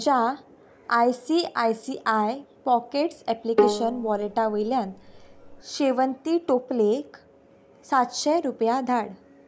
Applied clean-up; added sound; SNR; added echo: none; Bowed string instrument; 3 dB; none.